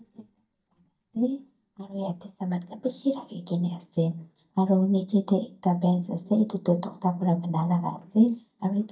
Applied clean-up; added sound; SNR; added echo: neural mask model DeepFilterNet 3.